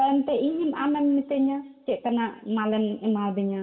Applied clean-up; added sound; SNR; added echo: none; none; none; reverberation time 1.1 s.